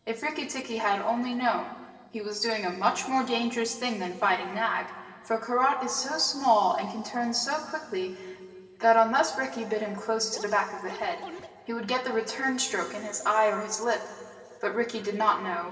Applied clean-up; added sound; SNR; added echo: neural separator model SepFormer DNS4.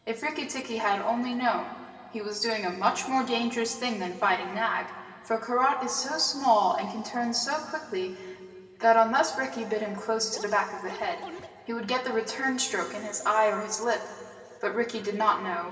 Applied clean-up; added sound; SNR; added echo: none; Scratching (performance technique); 14 dB; reverberation time 2.3 s.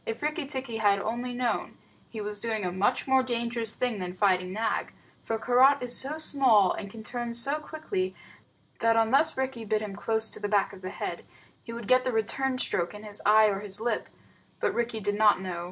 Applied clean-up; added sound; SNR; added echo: none; none; none; none.